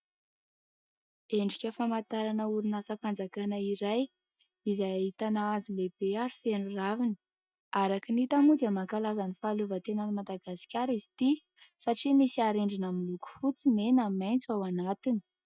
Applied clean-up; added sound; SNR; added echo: neural mask model DeepFilterNet 3.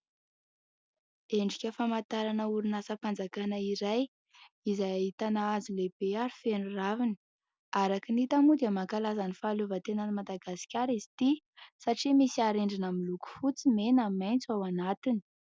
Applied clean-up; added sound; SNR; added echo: none; none; none; none.